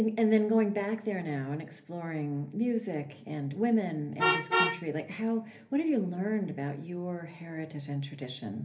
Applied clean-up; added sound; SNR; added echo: none; Vehicle horn, car horn, honking; 7 dB; reverberation time 0.3 s.